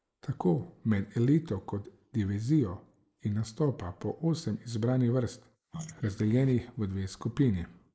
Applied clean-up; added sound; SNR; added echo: neural mask model Resemble Enhance denoiser.